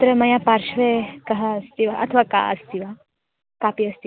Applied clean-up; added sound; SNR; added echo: none; none; none; none.